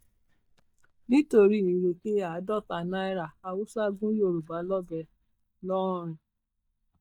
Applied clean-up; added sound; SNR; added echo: neural mask model DeepFilterNet 3.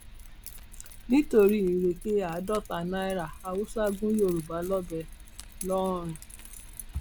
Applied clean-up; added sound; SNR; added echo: none; Keys jangling; 15 dB; none.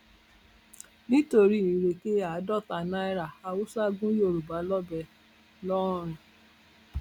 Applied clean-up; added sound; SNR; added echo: none; none; none; none.